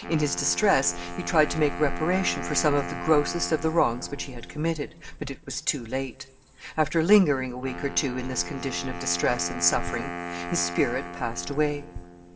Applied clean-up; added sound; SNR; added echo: none; Wind instrument, woodwind instrument; 11 dB; reverberation time 2.4 s.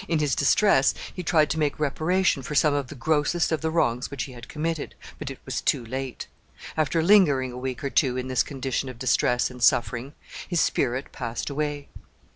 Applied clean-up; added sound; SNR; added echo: none; none; none; none.